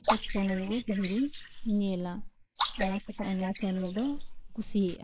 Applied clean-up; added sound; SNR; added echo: neural mask model Resemble Enhance denoiser.